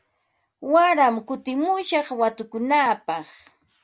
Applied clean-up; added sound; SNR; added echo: none; none; none; none.